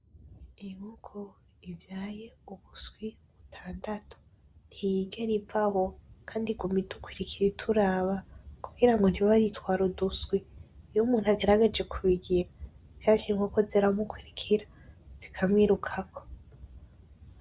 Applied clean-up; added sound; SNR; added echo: none; none; none; none.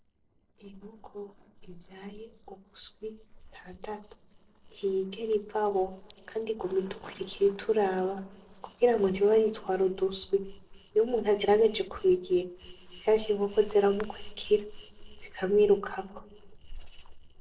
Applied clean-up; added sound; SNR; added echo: neural separator model SepFormer DNS4.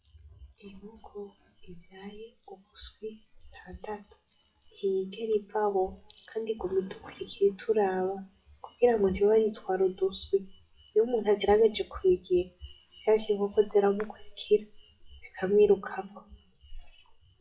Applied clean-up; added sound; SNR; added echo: classical method WPE with log-MMSE.